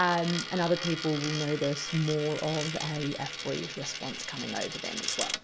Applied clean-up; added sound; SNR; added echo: none; Coin (dropping); 5 dB; none.